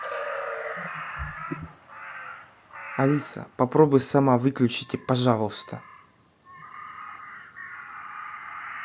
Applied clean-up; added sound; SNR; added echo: none; Crow; 11 dB; none.